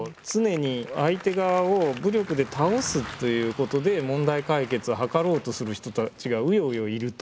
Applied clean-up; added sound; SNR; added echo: none; Applause + Car passing by; 18 dB; none.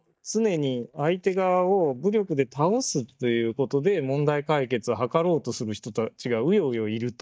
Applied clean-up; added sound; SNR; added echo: neural mask model DeepFilterNet 3.